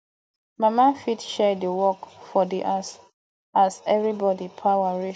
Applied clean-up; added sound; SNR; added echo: none; none; none; none.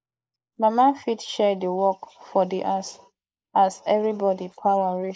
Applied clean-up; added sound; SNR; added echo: neural mask model Resemble Enhance denoiser.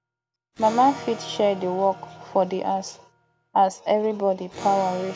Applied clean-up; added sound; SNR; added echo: none; Electric guitar / Acoustic guitar; 16 dB; none.